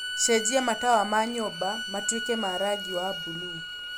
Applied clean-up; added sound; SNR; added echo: none; Bowed string instrument; 6 dB; none.